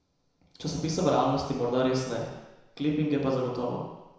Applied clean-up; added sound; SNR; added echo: none; none; none; reverberation time 1.0 s.